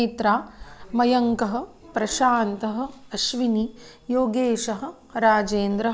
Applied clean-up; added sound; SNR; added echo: none; none; none; none.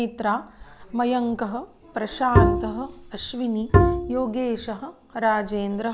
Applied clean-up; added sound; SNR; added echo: none; Bowed string instrument; -5 dB; none.